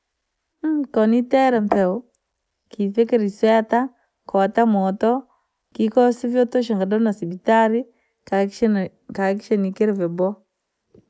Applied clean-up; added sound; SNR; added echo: none; none; none; none.